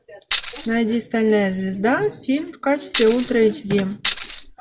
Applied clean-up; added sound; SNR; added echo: none; Tambourine; 2 dB; none.